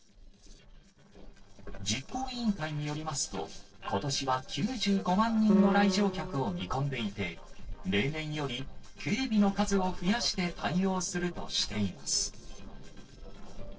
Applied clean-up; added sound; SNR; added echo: neural separator model SepFormer DNS4.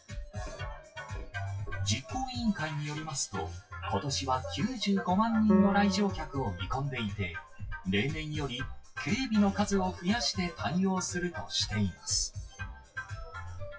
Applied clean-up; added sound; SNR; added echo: classical method WPE with log-MMSE.